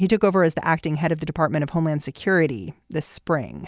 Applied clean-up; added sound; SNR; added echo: none; none; none; none.